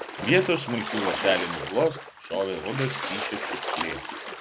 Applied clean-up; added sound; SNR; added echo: none; Splash, splatter; 5 dB; none.